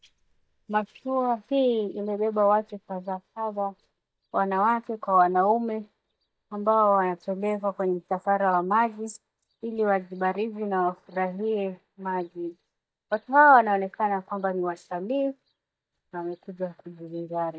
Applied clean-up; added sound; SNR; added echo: neural mask model DeepFilterNet 3.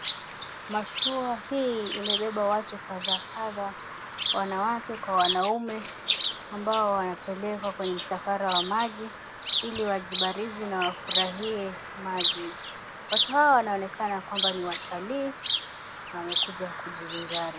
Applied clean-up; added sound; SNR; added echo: none; Chirp, tweet; -3 dB; none.